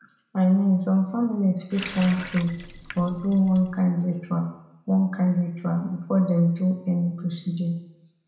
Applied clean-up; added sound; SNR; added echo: none; Water tap, faucet; 15 dB; reverberation time 0.8 s.